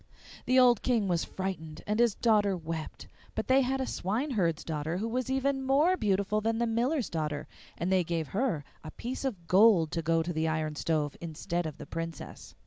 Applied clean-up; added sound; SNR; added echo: none; none; none; none.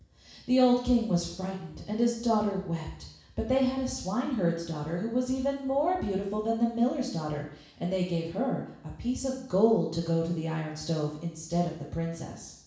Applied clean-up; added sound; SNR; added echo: none; none; none; reverberation time 0.7 s.